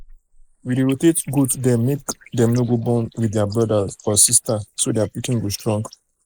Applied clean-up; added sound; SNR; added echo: neural mask model Resemble Enhance denoiser.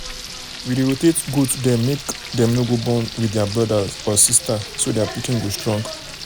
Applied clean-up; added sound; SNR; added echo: none; Frying (food); 12 dB; none.